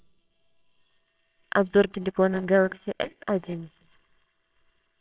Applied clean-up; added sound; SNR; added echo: neural separator model SepFormer WHAMR!.